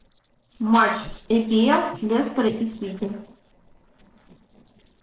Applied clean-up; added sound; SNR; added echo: neural separator model SepFormer DNS4.